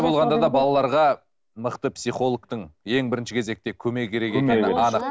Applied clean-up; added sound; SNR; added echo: none; none; none; none.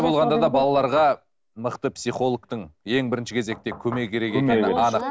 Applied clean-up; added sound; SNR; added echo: none; Knock / Wood; 16 dB; none.